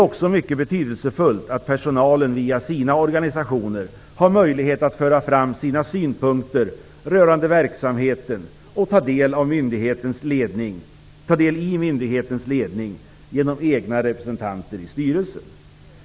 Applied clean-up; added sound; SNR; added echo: none; none; none; none.